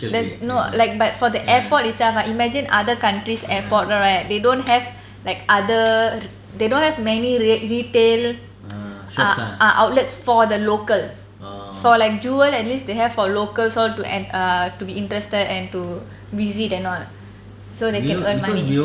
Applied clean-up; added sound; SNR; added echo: none; Camera; 19 dB; none.